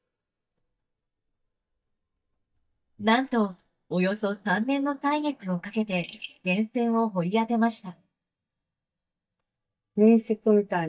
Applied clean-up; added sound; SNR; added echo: neural mask model DeepFilterNet 3.